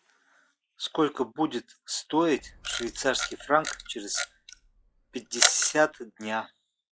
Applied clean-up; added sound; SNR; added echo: classical method log-MMSE.